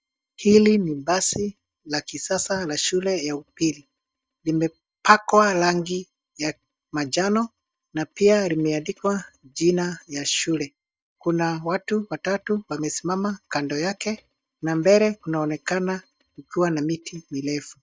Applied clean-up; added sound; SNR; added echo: neural mask model DeepFilterNet 3.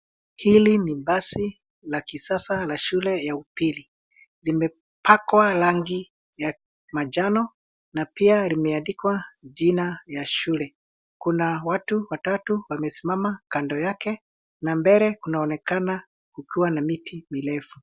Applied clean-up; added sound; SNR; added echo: none; none; none; none.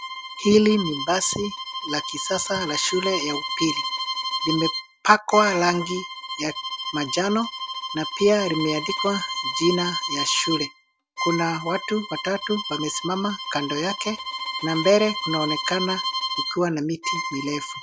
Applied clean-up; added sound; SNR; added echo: none; Bowed string instrument; 5 dB; none.